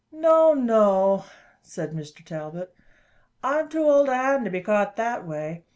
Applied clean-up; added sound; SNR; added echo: none; none; none; none.